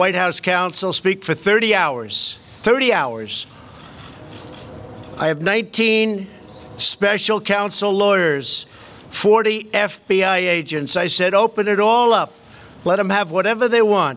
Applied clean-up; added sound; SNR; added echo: none; none; none; none.